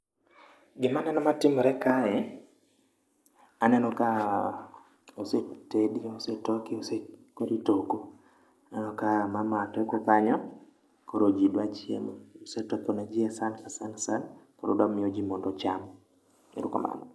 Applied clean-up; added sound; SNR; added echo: neural mask model Resemble Enhance denoiser.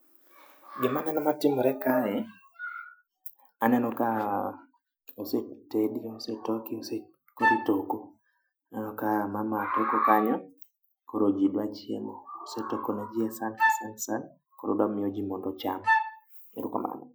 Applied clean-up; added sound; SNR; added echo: classical method Wiener filter.